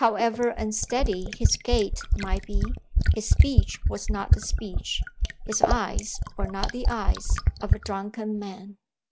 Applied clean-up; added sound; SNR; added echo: none; Fill (with liquid); -5 dB; none.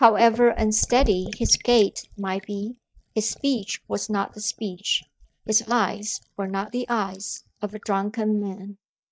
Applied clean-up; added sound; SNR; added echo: neural mask model DeepFilterNet 3.